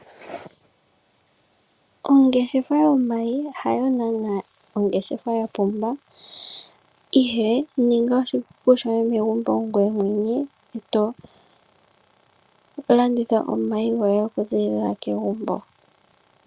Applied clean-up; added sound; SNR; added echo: none; none; none; none.